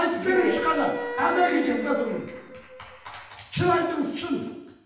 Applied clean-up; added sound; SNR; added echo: none; Wind instrument, woodwind instrument; 8 dB; reverberation time 0.9 s.